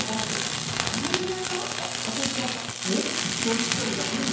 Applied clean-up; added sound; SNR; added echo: none; Tools; -2 dB; reverberation time 0.9 s.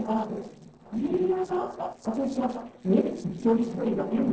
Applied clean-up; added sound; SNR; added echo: neural separator model SepFormer DNS4.